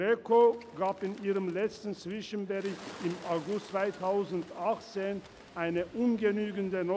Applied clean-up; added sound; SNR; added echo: none; Bird; 20 dB; none.